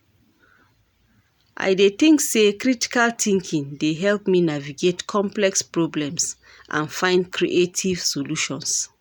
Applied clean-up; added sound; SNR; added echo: none; none; none; none.